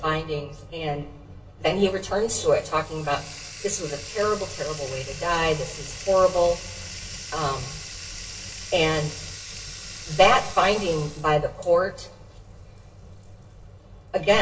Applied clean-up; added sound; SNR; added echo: none; Bathtub (filling or washing); 15 dB; reverberation time 0.1 s.